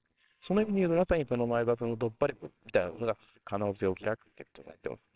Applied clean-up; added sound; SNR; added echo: neural separator model SepFormer WHAMR!.